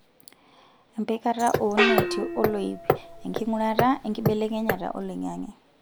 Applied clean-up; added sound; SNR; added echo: none; Gong + Hammer; 0 dB; none.